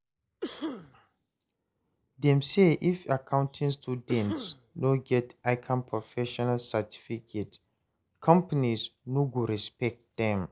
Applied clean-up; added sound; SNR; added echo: neural mask model Resemble Enhance denoiser.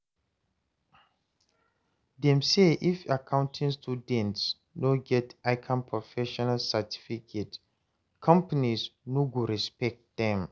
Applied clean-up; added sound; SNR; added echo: none; none; none; none.